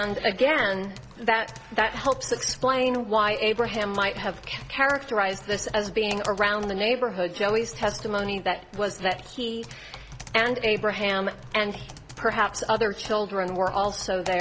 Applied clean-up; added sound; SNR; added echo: none; Typing; 17 dB; none.